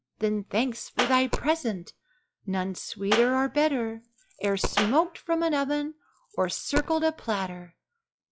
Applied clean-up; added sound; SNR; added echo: classical method log-MMSE.